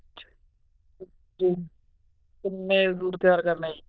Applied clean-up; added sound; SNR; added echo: neural diffusion model UNIVERSE++.